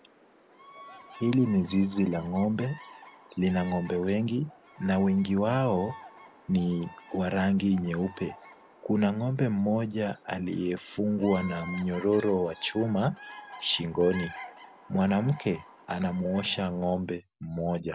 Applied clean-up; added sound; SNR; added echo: none; Bird vocalization, bird call, bird song; 19 dB; none.